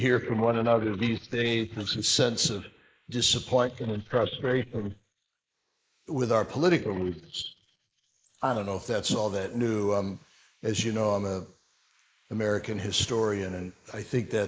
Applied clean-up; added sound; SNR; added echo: neural mask model Resemble Enhance denoiser.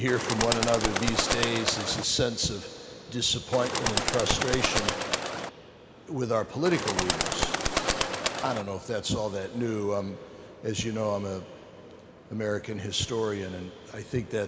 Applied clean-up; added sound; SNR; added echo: none; Bird; -1 dB; none.